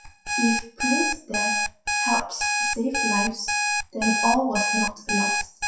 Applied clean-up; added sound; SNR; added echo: classical method WPE with log-MMSE.